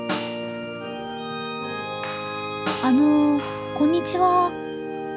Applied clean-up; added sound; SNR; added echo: none; Bowed string instrument + Snare drum; 12 dB; none.